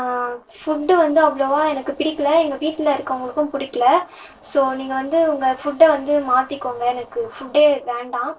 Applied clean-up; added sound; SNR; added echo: neural separator model SepFormer DNS4.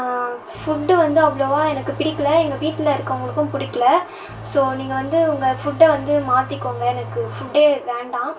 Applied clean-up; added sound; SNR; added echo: none; Engine / Domestic sounds, home sounds; 14 dB; reverberation time 0.2 s.